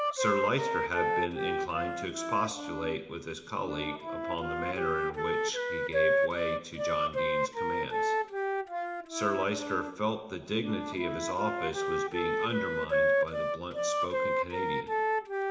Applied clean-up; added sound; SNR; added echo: none; Wind instrument, woodwind instrument; -3 dB; reverberation time 0.8 s.